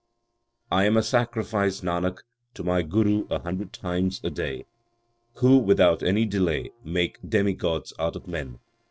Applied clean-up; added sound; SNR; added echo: neural separator model SepFormer DNS4.